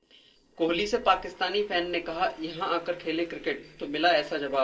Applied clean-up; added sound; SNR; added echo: neural separator model SepFormer DNS4.